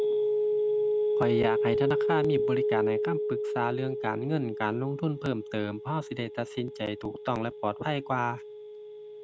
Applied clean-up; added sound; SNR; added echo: none; Telephone; -2 dB; none.